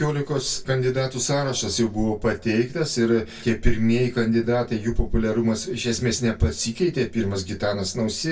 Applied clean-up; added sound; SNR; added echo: none; none; none; reverberation time 0.2 s.